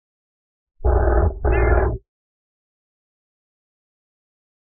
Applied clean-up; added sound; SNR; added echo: neural mask model Resemble Enhance denoiser.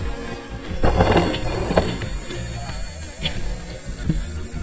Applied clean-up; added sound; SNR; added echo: neural mask model DeepFilterNet 3.